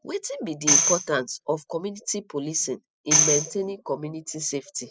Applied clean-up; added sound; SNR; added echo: classical method spectral subtraction.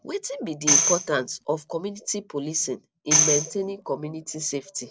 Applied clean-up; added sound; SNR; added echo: none; Tambourine; -3 dB; none.